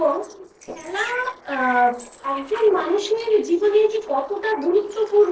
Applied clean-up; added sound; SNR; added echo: neural separator model SepFormer DNS4.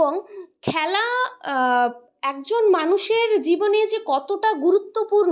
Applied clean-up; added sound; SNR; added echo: none; none; none; none.